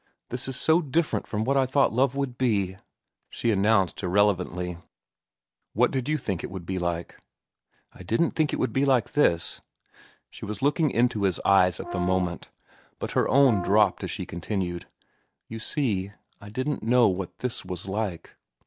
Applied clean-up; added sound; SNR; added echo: none; Brass instrument; 11 dB; none.